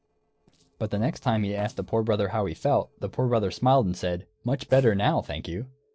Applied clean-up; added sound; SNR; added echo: neural separator model SepFormer DNS4.